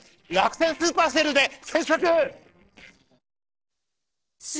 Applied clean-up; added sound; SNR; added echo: neural separator model SepFormer DNS4.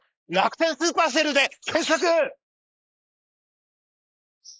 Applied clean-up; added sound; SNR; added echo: neural mask model Resemble Enhance denoiser.